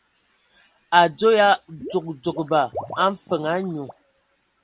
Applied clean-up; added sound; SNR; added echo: none; Water / Liquid; 17 dB; none.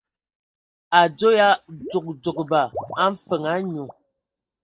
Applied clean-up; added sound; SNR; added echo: neural mask model DeepFilterNet 3.